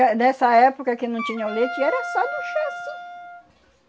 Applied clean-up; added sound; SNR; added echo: none; Wind instrument, woodwind instrument; 11 dB; none.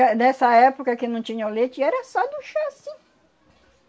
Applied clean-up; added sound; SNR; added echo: none; none; none; none.